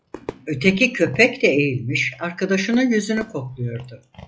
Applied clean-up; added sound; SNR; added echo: classical method log-MMSE.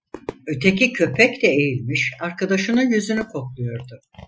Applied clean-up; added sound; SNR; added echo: classical method Wiener filter.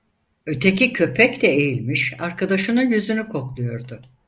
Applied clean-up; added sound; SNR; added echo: none; none; none; none.